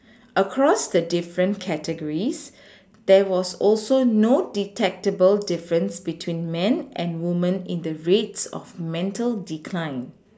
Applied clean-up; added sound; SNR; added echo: none; none; none; none.